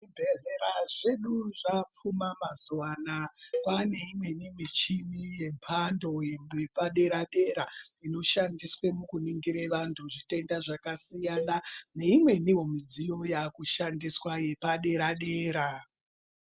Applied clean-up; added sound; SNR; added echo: none; Cowbell; 10 dB; none.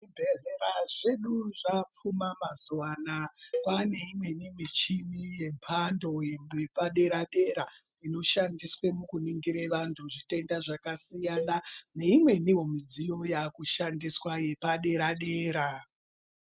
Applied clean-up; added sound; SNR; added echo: neural mask model RNNoise.